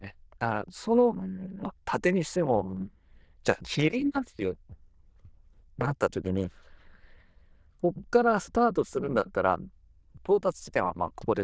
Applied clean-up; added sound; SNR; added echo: neural diffusion model UNIVERSE++.